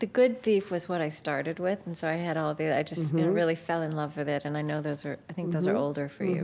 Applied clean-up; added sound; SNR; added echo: none; none; none; none.